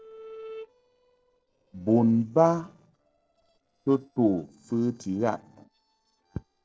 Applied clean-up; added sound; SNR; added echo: neural separator model SepFormer DNS4.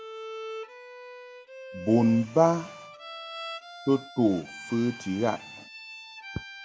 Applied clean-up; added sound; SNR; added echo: none; Bowed string instrument; 13 dB; none.